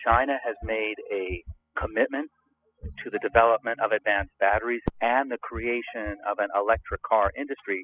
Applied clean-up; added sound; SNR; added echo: classical method spectral subtraction.